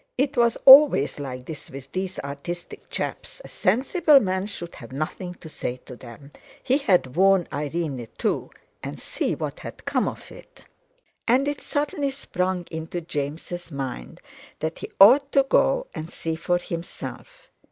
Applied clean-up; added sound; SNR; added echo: none; none; none; none.